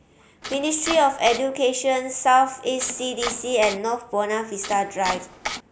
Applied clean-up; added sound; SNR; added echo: none; Domestic sounds, home sounds; 9 dB; none.